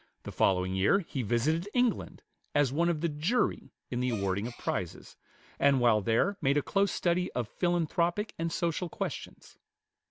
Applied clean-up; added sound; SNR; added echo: none; Gasp; 19 dB; none.